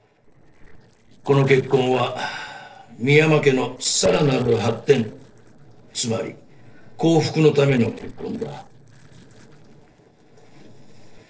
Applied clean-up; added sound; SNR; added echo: neural separator model SepFormer DNS4.